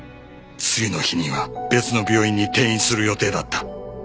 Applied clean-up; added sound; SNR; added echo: none; none; none; none.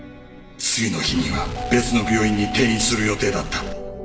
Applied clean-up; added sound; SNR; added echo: none; Explosion; 10 dB; reverberation time 0.8 s.